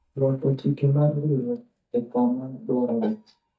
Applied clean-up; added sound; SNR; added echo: neural mask model DeepFilterNet 3.